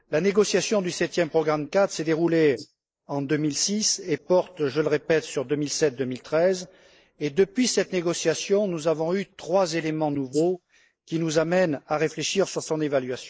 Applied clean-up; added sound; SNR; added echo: neural mask model Resemble Enhance denoiser.